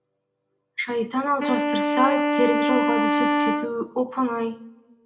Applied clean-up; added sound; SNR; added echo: none; Wind instrument, woodwind instrument; -3 dB; reverberation time 0.7 s.